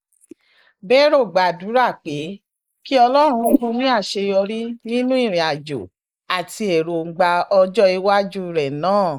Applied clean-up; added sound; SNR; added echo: neural mask model Resemble Enhance denoiser.